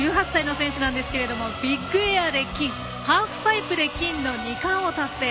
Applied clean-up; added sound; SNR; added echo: none; none; none; none.